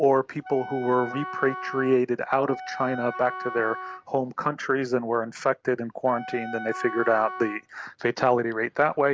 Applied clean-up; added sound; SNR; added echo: none; Wind instrument, woodwind instrument; 11 dB; none.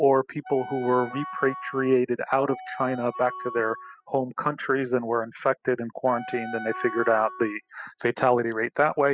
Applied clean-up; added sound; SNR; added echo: classical method spectral subtraction.